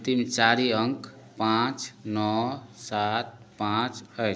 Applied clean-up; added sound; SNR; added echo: none; none; none; none.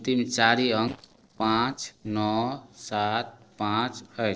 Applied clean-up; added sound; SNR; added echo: neural separator model SepFormer DNS4.